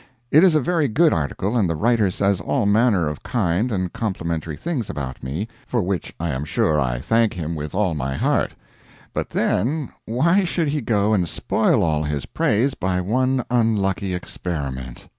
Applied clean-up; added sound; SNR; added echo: none; none; none; none.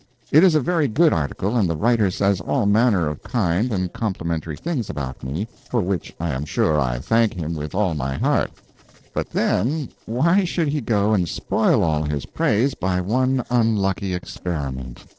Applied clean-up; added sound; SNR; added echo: neural separator model SepFormer DNS4.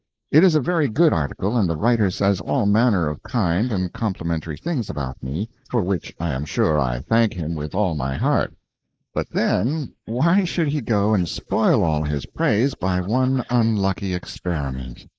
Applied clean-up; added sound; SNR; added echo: neural mask model Resemble Enhance denoiser.